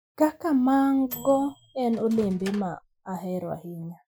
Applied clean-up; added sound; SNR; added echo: classical method Wiener filter.